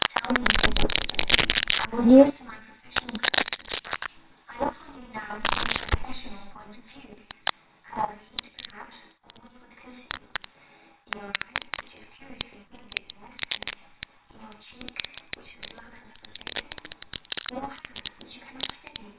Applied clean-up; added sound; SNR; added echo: neural separator model SepFormer WHAMR!.